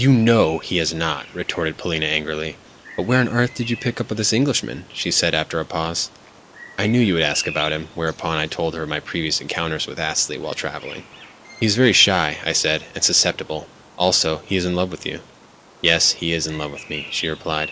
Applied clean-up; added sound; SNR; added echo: none; Bird vocalization, bird call, bird song; 18 dB; none.